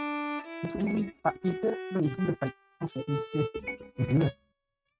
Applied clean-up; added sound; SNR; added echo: neural mask model RNNoise.